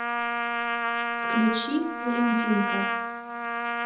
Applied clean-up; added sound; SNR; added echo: none; Trumpet; -1 dB; reverberation time 0.8 s.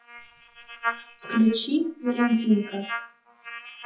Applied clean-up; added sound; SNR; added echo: classical method WPE with log-MMSE.